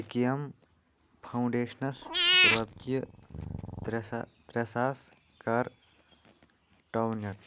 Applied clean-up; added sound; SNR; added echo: none; Meow / Purr; -5 dB; none.